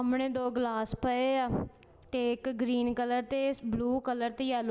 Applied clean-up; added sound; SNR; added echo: none; none; none; none.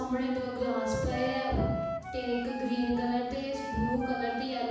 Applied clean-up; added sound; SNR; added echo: none; Wind instrument, woodwind instrument; 6 dB; reverberation time 1.1 s.